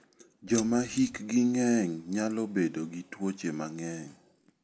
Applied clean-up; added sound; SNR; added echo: none; Keys jangling; 12 dB; none.